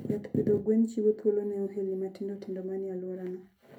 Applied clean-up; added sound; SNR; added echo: none; none; none; reverberation time 0.3 s.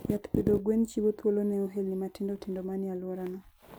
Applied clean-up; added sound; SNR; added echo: none; none; none; none.